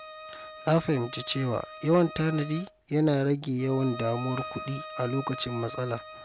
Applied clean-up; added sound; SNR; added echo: none; Bowed string instrument; 14 dB; none.